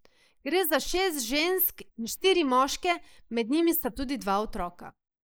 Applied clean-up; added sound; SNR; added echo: neural mask model Resemble Enhance denoiser.